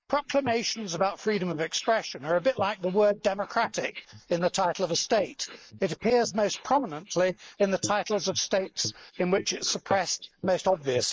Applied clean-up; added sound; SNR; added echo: neural mask model Resemble Enhance denoiser.